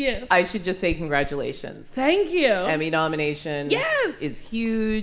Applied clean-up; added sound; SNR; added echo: none; Writing; 14 dB; reverberation time 2.5 s.